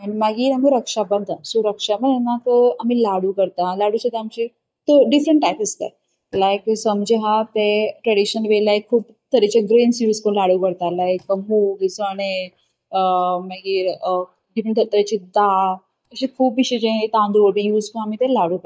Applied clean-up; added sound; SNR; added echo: neural mask model DeepFilterNet 3.